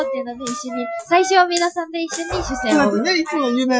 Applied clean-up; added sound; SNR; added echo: classical method Wiener filter.